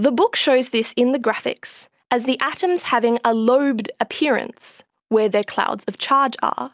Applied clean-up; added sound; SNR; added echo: none; none; none; none.